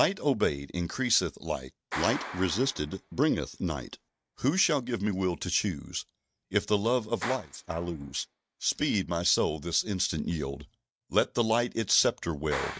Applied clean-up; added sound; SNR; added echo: neural mask model RNNoise.